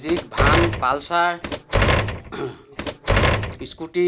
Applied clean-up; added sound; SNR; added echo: none; Door; -2 dB; none.